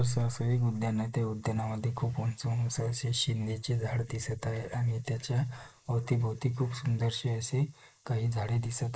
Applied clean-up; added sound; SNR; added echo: neural mask model Resemble Enhance denoiser.